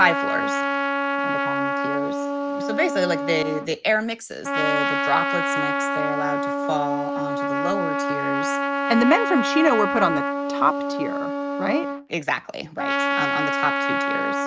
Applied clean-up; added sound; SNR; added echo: none; Trumpet; -1 dB; none.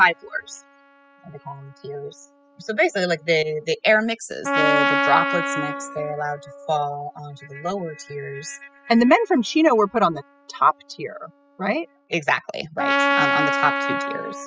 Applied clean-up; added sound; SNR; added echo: classical method spectral subtraction.